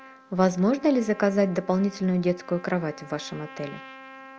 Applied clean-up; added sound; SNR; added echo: none; Trumpet; 20 dB; none.